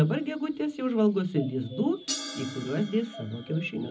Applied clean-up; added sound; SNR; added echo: none; Crash cymbal; 14 dB; reverberation time 0.4 s.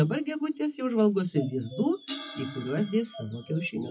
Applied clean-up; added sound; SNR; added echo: classical method WPE with log-MMSE.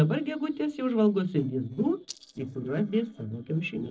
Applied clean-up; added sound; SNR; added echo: neural separator model SepFormer DNS4.